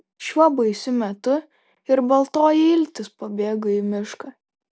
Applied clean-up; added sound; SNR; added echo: none; none; none; none.